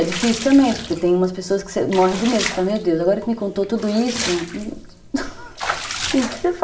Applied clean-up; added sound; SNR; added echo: none; Bathtub (filling or washing) / Water / Liquid; 10 dB; reverberation time 1.3 s.